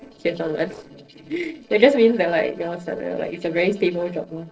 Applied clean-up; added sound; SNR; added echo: neural separator model SepFormer DNS4.